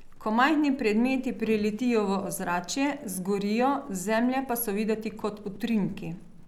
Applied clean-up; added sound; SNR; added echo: none; Livestock, farm animals, working animals; 20 dB; none.